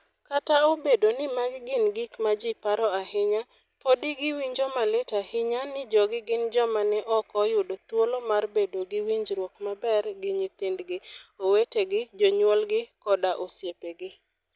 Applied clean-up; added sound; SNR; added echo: none; none; none; none.